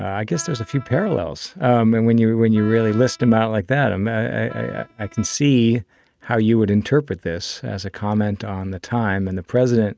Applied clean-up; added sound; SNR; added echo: neural mask model RNNoise.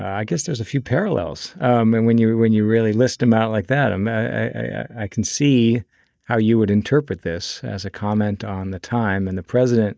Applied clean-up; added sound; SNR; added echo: neural mask model DeepFilterNet 3.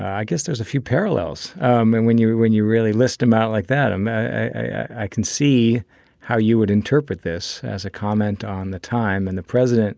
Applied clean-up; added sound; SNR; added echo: neural mask model Resemble Enhance denoiser.